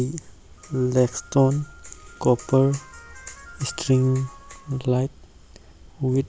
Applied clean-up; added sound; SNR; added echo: none; none; none; none.